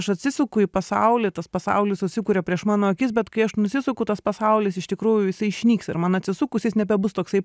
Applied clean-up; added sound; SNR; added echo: none; none; none; none.